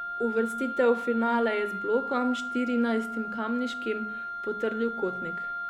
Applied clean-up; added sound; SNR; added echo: none; Wind instrument, woodwind instrument; 6 dB; none.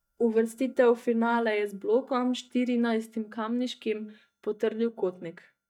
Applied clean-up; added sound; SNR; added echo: neural mask model DeepFilterNet 3.